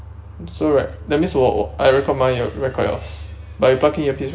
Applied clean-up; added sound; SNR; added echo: none; none; none; reverberation time 1.9 s.